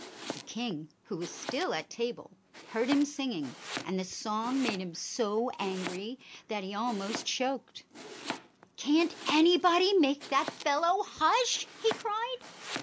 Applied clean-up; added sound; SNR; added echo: none; Domestic sounds, home sounds; 13 dB; none.